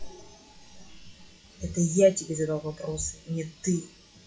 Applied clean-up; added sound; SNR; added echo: classical method WPE with log-MMSE.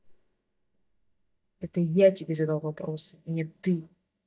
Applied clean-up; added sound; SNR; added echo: neural mask model DeepFilterNet 3.